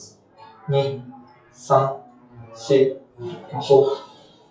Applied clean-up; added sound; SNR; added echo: classical method WPE with log-MMSE.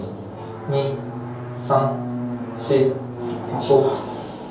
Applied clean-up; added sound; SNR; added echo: none; Drum; 7 dB; reverberation time 0.6 s.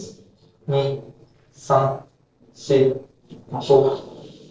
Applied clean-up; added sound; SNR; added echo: neural separator model SepFormer DNS4.